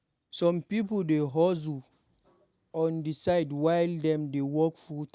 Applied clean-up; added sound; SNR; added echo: none; none; none; none.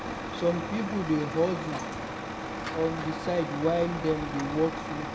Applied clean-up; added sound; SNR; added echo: none; Truck; 5 dB; reverberation time 1.0 s.